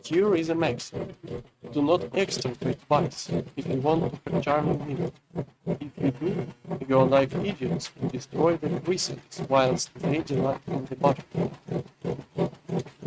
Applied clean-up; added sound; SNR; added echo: neural mask model RNNoise.